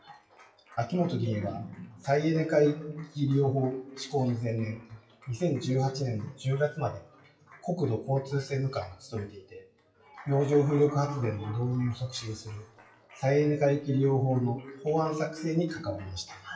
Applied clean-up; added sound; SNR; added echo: classical method WPE with log-MMSE.